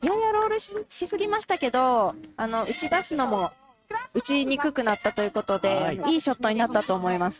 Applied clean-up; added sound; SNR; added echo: neural mask model RNNoise.